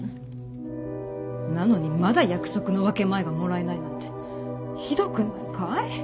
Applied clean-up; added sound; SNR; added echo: none; none; none; none.